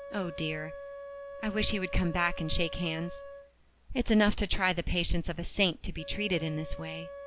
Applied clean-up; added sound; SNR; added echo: none; Wind instrument, woodwind instrument; 14 dB; none.